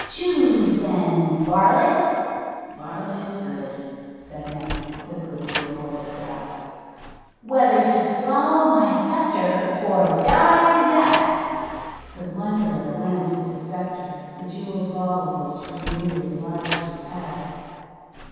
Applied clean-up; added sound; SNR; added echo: none; Sliding door; 15 dB; reverberation time 2.2 s.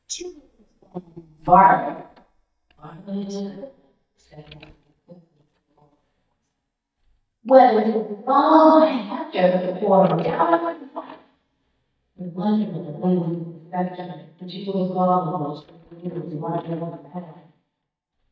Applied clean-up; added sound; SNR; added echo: neural mask model DeepFilterNet 3.